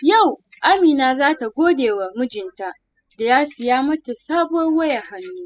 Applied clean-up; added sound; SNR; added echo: classical method spectral subtraction.